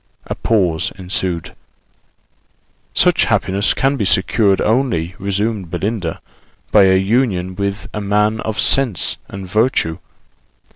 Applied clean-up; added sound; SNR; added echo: none; none; none; none.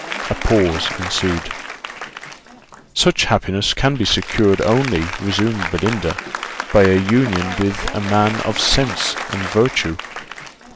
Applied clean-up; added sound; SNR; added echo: none; Applause; 9 dB; none.